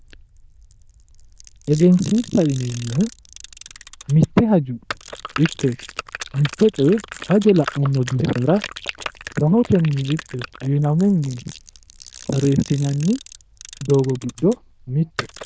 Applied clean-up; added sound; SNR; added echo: neural diffusion model UNIVERSE++.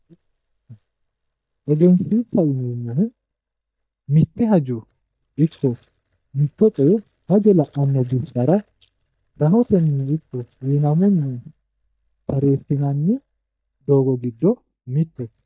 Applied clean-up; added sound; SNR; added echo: neural mask model DeepFilterNet 3.